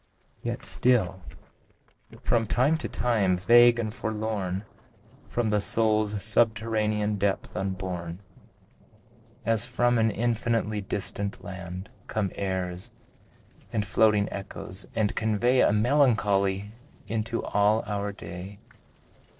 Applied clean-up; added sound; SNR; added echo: neural separator model SepFormer DNS4.